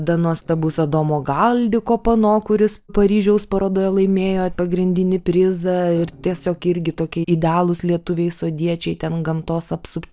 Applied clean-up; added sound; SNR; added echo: neural separator model SepFormer DNS4.